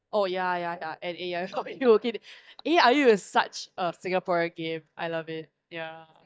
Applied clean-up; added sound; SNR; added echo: neural mask model DeepFilterNet 3.